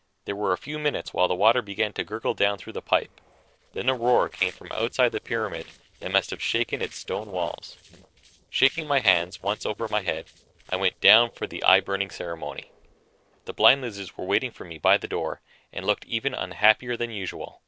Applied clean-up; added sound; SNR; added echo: neural separator model SepFormer DNS4.